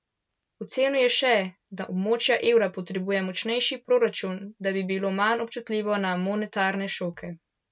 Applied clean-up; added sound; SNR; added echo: none; none; none; none.